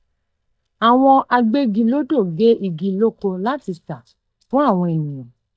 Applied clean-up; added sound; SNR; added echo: neural mask model DeepFilterNet 3.